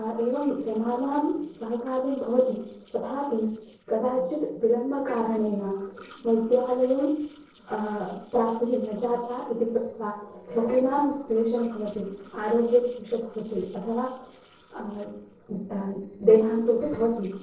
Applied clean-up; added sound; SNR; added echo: neural separator model SepFormer DNS4.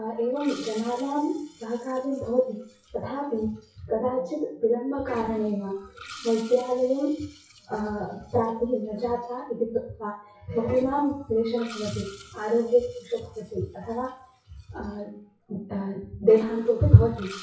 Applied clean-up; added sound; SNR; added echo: classical method WPE with log-MMSE.